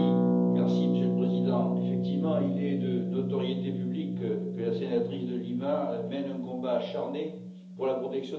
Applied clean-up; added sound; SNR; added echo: none; Harp; -3 dB; reverberation time 0.8 s.